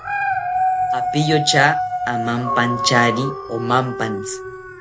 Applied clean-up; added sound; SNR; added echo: none; Dog; 2 dB; none.